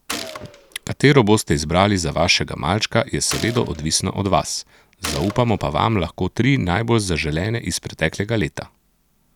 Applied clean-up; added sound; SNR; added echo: none; Gunshot, gunfire; 14 dB; none.